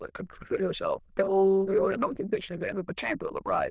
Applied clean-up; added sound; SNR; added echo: neural diffusion model UNIVERSE++.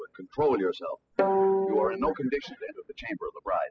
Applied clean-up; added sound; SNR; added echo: classical method spectral subtraction.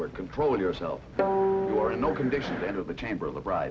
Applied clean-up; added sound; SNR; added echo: none; Guitar; -1 dB; none.